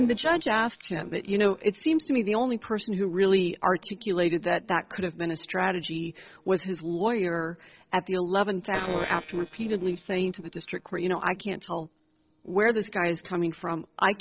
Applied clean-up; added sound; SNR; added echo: neural separator model SepFormer DNS4.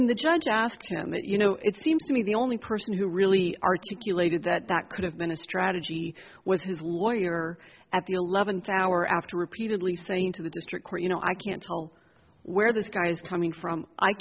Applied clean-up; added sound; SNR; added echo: none; none; none; none.